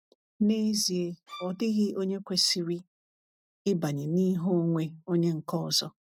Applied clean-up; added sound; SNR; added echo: neural mask model RNNoise.